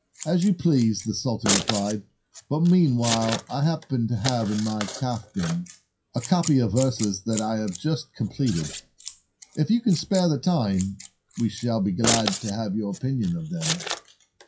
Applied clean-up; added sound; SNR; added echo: classical method WPE with log-MMSE.